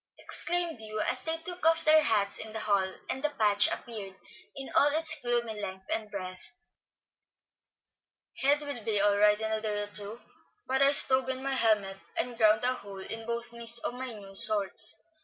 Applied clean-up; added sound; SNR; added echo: none; none; none; none.